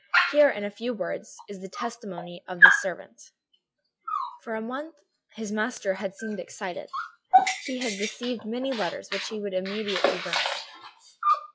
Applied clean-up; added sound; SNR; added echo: classical method log-MMSE.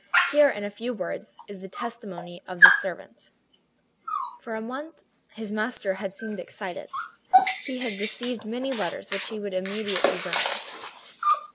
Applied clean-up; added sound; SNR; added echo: none; Dog; -3 dB; none.